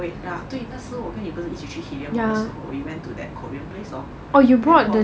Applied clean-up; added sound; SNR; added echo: none; none; none; none.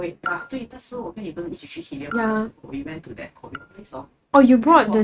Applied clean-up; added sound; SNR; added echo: neural mask model RNNoise.